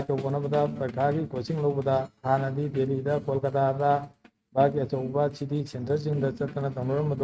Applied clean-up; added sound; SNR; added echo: neural mask model RNNoise.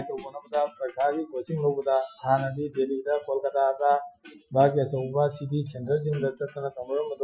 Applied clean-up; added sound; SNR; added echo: classical method Wiener filter.